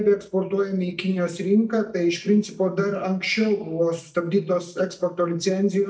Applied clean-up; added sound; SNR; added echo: neural mask model DeepFilterNet 3.